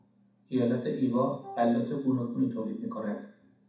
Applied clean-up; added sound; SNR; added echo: none; Wind instrument, woodwind instrument; 17 dB; reverberation time 0.6 s.